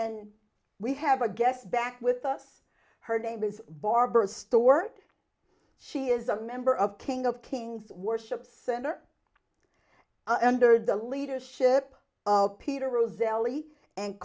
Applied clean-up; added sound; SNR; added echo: none; none; none; none.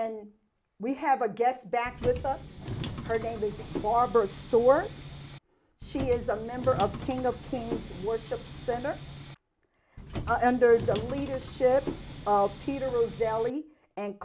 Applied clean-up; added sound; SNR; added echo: none; Subway, metro, underground; 10 dB; none.